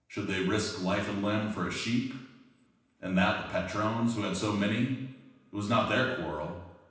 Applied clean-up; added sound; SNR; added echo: none; none; none; reverberation time 0.9 s.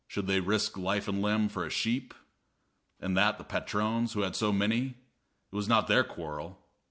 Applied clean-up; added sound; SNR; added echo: none; none; none; none.